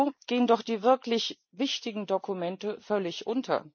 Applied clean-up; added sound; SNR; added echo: neural mask model Resemble Enhance denoiser.